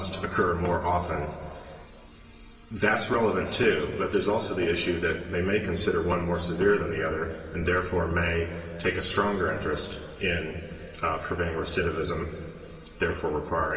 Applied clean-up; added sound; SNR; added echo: none; none; none; reverberation time 2.4 s.